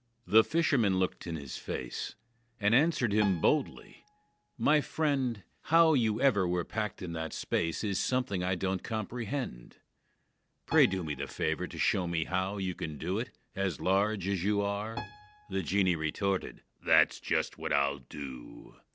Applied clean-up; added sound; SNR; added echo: none; Piano; 19 dB; none.